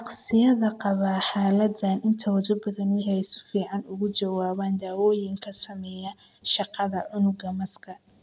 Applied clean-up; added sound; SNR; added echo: none; none; none; none.